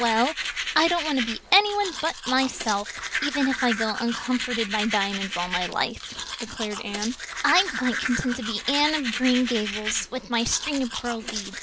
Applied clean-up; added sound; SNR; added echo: none; Domestic sounds, home sounds; 6 dB; none.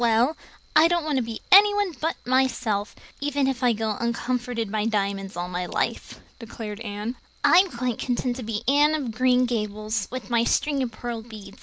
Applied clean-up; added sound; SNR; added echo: none; none; none; none.